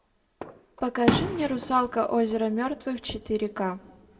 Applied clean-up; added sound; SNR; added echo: none; Fireworks; 6 dB; reverberation time 1.2 s.